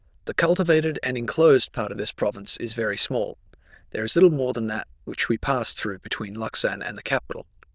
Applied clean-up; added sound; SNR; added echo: neural diffusion model UNIVERSE++.